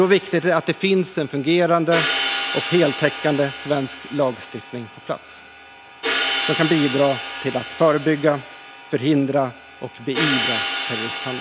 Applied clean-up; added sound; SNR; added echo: none; Hi-hat; 5 dB; none.